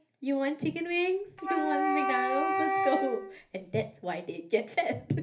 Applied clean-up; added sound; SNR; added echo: none; Wind instrument, woodwind instrument; -1 dB; reverberation time 0.3 s.